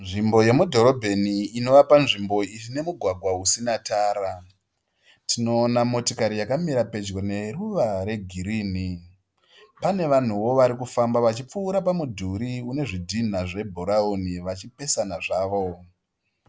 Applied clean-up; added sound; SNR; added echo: none; none; none; none.